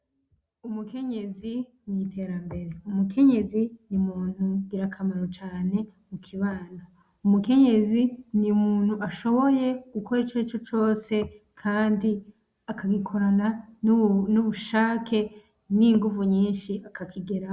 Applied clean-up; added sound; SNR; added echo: none; none; none; none.